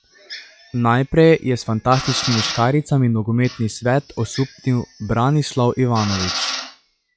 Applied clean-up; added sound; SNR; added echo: classical method log-MMSE.